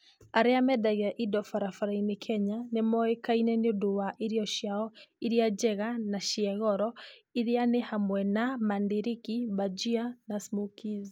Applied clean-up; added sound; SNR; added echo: none; none; none; none.